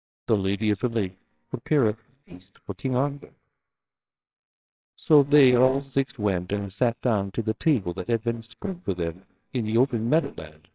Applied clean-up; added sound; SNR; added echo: neural separator model SepFormer WHAMR!.